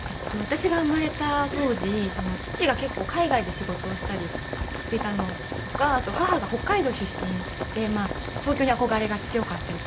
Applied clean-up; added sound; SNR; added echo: none; Boiling; 1 dB; none.